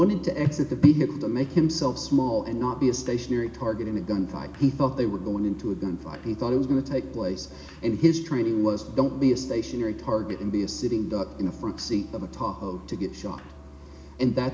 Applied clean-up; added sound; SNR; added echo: none; Musical instrument; 20 dB; none.